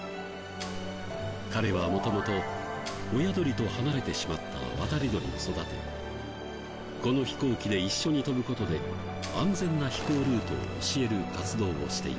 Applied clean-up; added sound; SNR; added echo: none; Mechanisms; 15 dB; none.